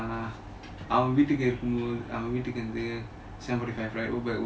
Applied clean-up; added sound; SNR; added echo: none; none; none; none.